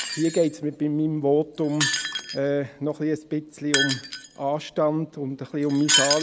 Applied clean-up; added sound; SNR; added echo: none; Shatter; 4 dB; none.